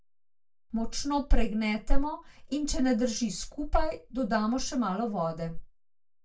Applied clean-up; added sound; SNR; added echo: none; none; none; reverberation time 0.2 s.